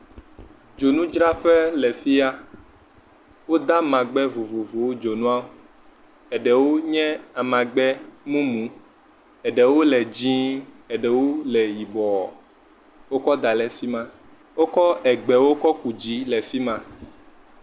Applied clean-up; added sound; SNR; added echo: none; none; none; none.